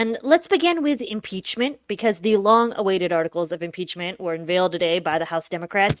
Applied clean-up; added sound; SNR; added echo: neural mask model RNNoise.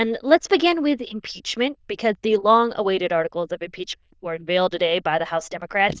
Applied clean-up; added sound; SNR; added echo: neural diffusion model UNIVERSE++.